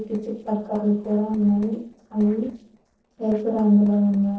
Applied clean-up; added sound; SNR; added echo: neural separator model SepFormer DNS4.